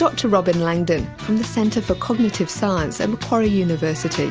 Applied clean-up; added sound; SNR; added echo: none; none; none; none.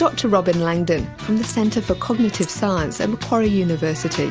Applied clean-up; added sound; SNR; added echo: none; Rattle (instrument); 16 dB; none.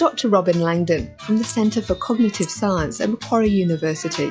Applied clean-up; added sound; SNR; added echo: classical method log-MMSE.